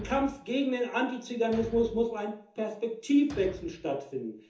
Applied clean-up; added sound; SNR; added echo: none; Thump, thud; 18 dB; reverberation time 0.6 s.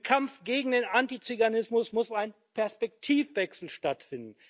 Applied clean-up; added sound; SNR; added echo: none; none; none; none.